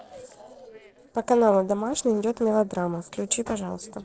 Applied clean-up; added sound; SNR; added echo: neural separator model SepFormer DNS4.